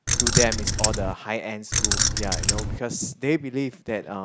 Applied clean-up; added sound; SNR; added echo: none; Keys jangling; -5 dB; none.